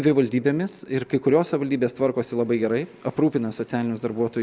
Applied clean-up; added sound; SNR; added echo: none; none; none; none.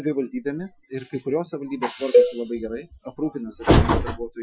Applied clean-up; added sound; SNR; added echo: classical method Wiener filter.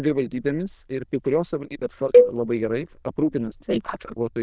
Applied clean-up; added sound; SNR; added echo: neural diffusion model UNIVERSE++.